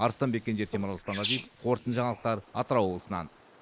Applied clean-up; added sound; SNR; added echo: neural mask model Resemble Enhance denoiser.